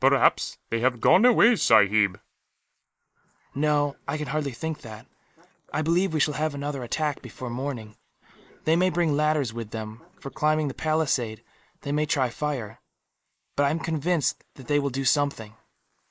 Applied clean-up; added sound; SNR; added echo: neural mask model Resemble Enhance denoiser.